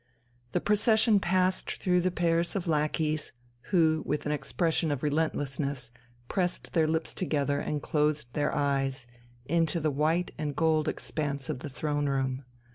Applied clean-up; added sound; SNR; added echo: none; none; none; none.